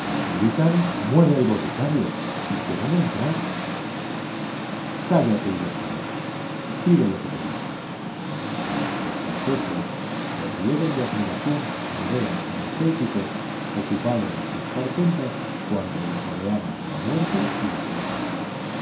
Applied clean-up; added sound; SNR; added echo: none; Engine; 3 dB; reverberation time 0.5 s.